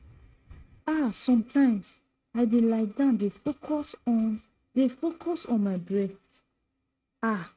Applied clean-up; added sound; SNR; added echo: neural mask model RNNoise.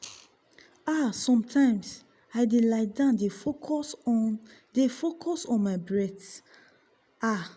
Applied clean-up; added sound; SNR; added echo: none; none; none; none.